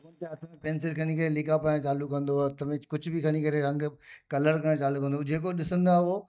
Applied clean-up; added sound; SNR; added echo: neural mask model DeepFilterNet 3.